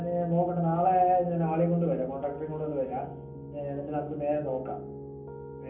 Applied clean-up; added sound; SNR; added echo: none; Piano; 13 dB; reverberation time 0.6 s.